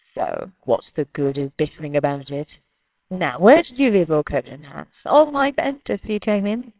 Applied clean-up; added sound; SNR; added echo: neural separator model SepFormer WHAMR!.